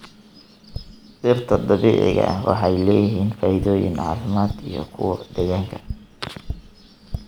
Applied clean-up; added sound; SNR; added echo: none; Tap; 15 dB; none.